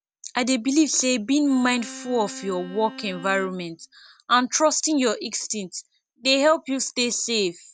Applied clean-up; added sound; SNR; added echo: none; Bowed string instrument; 17 dB; none.